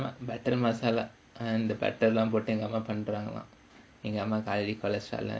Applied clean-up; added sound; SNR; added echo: none; none; none; none.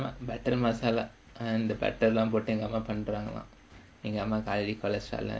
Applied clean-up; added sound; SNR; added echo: none; Drum kit; 19 dB; none.